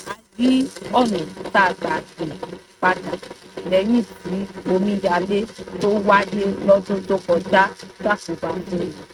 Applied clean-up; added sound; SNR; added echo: neural mask model RNNoise.